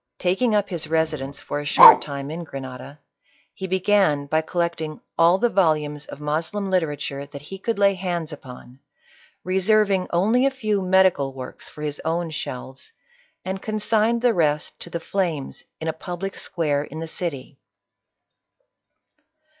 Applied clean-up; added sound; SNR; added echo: classical method log-MMSE.